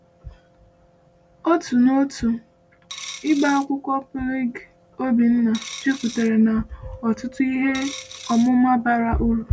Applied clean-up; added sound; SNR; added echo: none; Coin (dropping); 13 dB; none.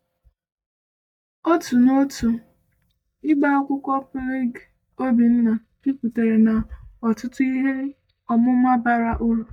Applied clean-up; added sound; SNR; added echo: neural mask model DeepFilterNet 3.